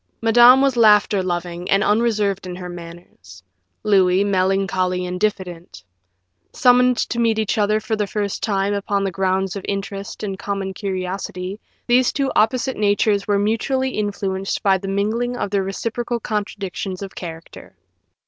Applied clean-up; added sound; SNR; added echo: none; none; none; none.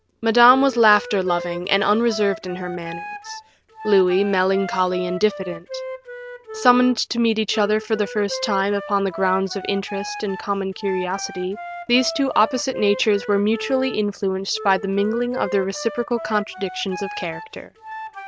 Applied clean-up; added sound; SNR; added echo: none; Wind instrument, woodwind instrument; 12 dB; none.